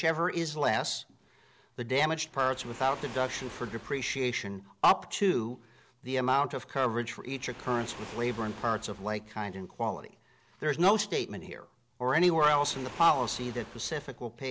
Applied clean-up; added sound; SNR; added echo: none; Waves, surf; 20 dB; none.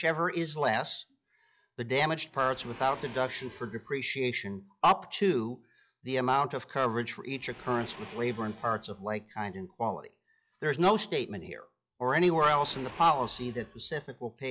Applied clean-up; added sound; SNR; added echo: classical method log-MMSE.